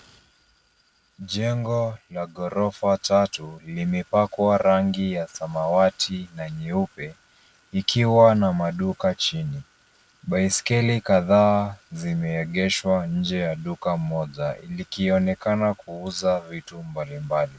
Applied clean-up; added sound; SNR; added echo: none; none; none; none.